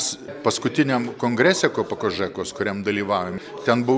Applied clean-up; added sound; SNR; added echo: none; none; none; none.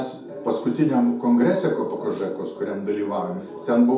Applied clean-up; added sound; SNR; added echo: none; none; none; reverberation time 0.6 s.